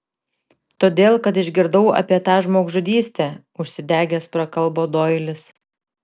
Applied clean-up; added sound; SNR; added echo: none; none; none; none.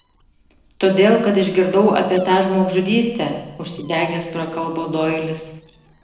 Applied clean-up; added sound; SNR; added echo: neural separator model SepFormer DNS4.